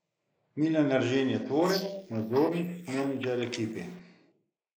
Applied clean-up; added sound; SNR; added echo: neural mask model Resemble Enhance denoiser.